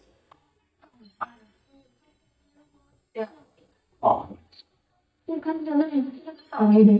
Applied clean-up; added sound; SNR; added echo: neural mask model DeepFilterNet 3.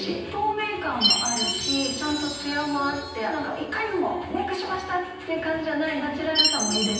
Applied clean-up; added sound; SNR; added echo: none; Chime; 3 dB; reverberation time 0.9 s.